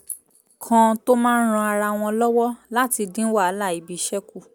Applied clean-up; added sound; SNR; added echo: none; none; none; none.